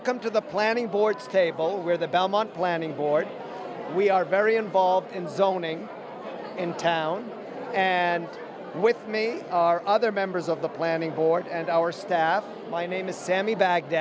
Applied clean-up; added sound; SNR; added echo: none; none; none; none.